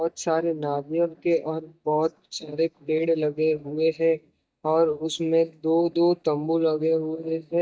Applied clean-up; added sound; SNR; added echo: neural mask model DeepFilterNet 3.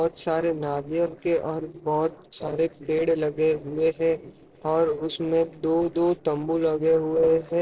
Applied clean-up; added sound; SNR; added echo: neural separator model SepFormer DNS4.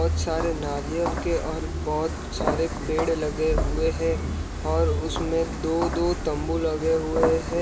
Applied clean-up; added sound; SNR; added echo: none; Walk, footsteps; 2 dB; reverberation time 0.5 s.